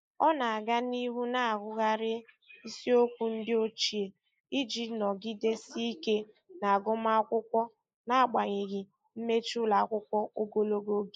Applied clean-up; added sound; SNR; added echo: neural mask model Resemble Enhance denoiser.